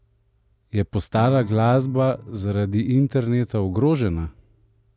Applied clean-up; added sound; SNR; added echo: none; Acoustic guitar / Strum; 20 dB; none.